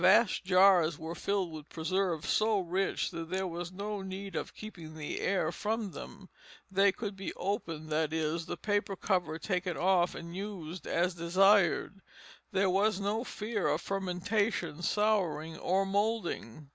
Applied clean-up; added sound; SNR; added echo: none; none; none; none.